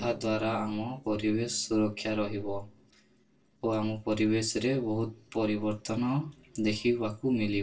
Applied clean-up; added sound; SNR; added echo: neural separator model SepFormer DNS4.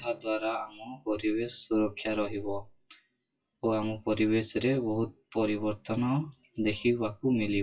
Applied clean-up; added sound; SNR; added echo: classical method WPE with log-MMSE.